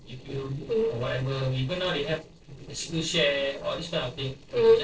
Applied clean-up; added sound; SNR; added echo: neural separator model SepFormer DNS4.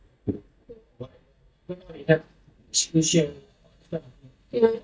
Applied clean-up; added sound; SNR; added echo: neural mask model DeepFilterNet 3.